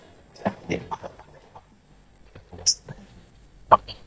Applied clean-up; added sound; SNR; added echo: neural mask model DeepFilterNet 3.